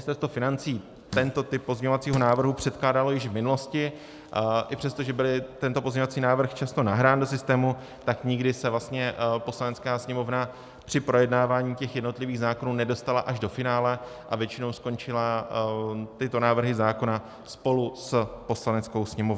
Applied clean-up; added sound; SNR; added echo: none; Fart; 14 dB; none.